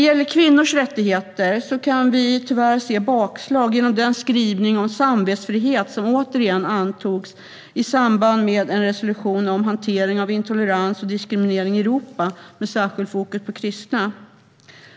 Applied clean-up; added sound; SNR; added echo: none; none; none; none.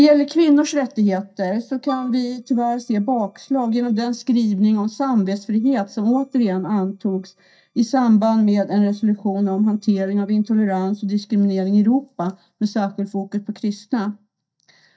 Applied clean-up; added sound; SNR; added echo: neural mask model DeepFilterNet 3.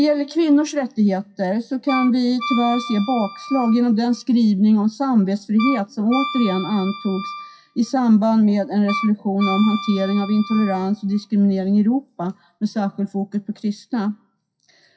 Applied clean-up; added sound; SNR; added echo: classical method WPE with log-MMSE.